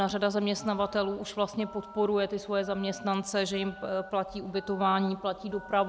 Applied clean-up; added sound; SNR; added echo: none; Telephone; 20 dB; none.